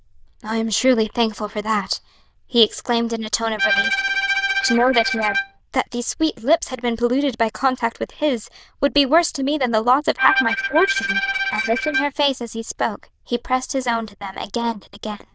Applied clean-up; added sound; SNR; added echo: neural diffusion model UNIVERSE++.